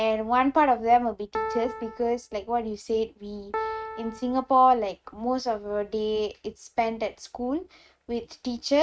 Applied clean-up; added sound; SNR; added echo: neural mask model RNNoise.